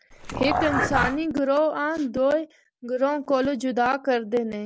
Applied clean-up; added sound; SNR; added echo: none; Dog; 2 dB; none.